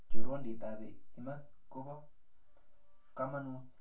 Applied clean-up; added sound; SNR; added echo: none; none; none; reverberation time 0.2 s.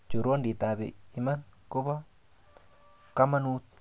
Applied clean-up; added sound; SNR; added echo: none; none; none; none.